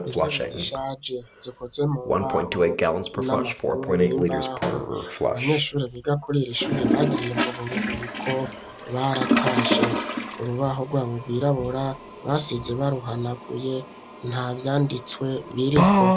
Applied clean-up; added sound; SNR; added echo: none; Toilet flush; -1 dB; none.